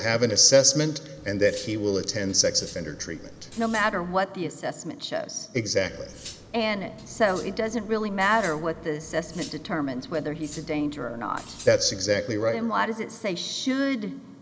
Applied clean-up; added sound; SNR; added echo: none; Cutlery, silverware; 18 dB; none.